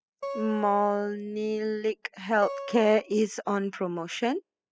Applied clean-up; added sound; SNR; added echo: classical method spectral subtraction.